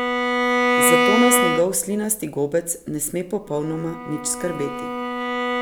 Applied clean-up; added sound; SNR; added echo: none; Bowed string instrument; -2 dB; none.